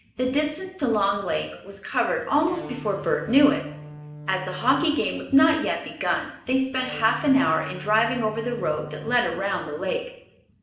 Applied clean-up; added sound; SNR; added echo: none; Electric guitar; 14 dB; reverberation time 0.7 s.